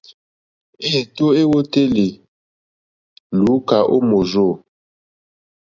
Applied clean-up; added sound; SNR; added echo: none; none; none; none.